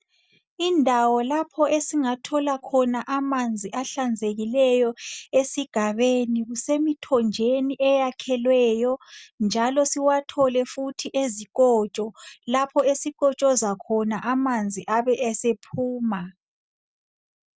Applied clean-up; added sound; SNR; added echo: none; none; none; none.